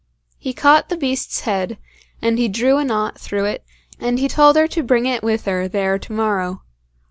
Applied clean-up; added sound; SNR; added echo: none; none; none; none.